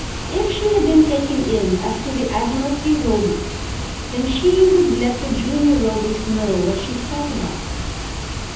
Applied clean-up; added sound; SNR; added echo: none; Water; 7 dB; reverberation time 0.8 s.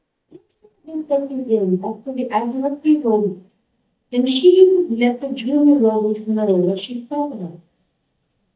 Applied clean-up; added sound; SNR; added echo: neural mask model DeepFilterNet 3.